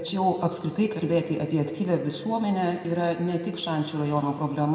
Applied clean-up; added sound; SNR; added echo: none; none; none; reverberation time 1.9 s.